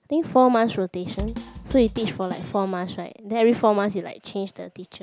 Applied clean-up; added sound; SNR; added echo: none; Drum kit; 13 dB; none.